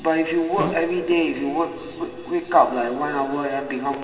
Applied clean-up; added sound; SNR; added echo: none; Fart; 17 dB; reverberation time 2.7 s.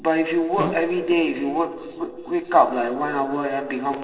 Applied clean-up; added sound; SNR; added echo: neural separator model SepFormer DNS4.